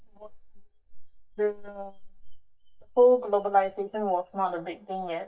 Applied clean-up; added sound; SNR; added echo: neural mask model DeepFilterNet 3.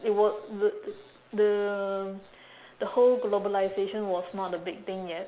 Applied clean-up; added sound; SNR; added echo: none; none; none; none.